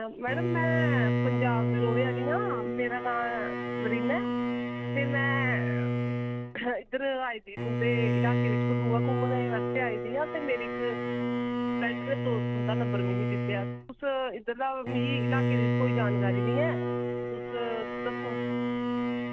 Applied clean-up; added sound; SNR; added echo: none; Bowed string instrument; -4 dB; none.